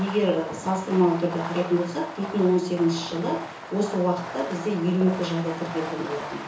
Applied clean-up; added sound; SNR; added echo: none; Fireworks; 11 dB; reverberation time 0.7 s.